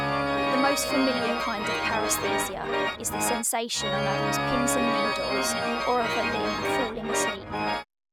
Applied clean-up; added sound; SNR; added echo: none; Organ; -3 dB; none.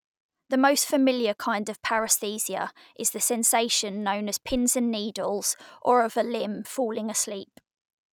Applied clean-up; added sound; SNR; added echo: none; none; none; none.